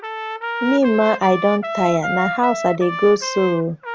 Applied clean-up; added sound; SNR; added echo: none; Trumpet; 7 dB; none.